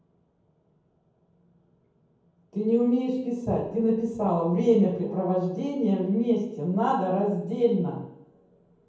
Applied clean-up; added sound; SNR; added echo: none; none; none; reverberation time 0.9 s.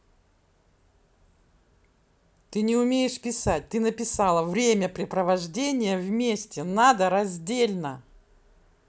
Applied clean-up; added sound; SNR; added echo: none; none; none; none.